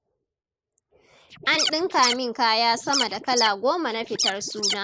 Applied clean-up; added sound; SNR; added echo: neural mask model Resemble Enhance denoiser.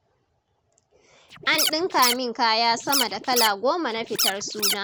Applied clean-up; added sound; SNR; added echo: none; Scratching (performance technique); 1 dB; none.